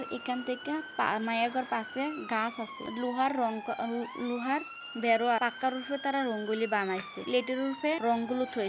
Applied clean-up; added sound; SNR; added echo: none; Motor vehicle (road) / Siren; 13 dB; none.